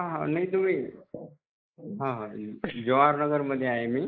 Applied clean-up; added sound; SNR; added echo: neural mask model Resemble Enhance denoiser.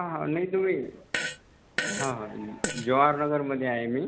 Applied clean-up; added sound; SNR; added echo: none; Fart; 6 dB; none.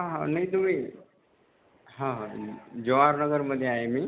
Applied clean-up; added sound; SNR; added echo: none; none; none; none.